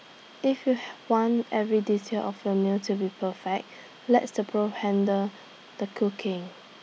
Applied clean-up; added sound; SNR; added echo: none; none; none; none.